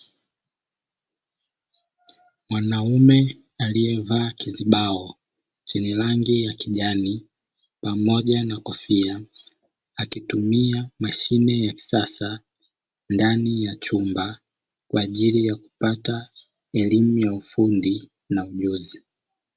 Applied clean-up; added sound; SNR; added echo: none; none; none; none.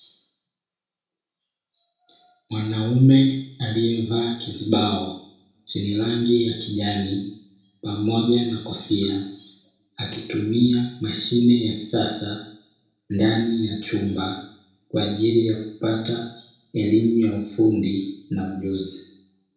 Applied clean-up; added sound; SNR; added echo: none; none; none; reverberation time 0.6 s.